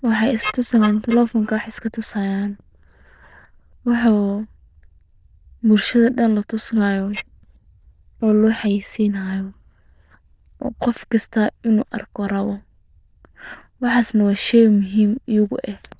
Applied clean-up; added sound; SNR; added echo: neural diffusion model UNIVERSE++.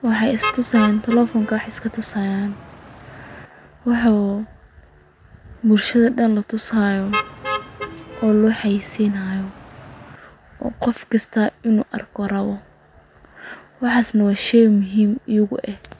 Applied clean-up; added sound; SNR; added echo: none; Motor vehicle (road); 11 dB; none.